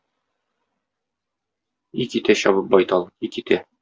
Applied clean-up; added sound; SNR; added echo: none; none; none; none.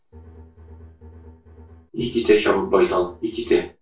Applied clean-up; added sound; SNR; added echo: neural separator model SepFormer DNS4.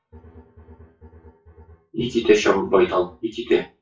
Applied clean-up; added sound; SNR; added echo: classical method WPE with log-MMSE.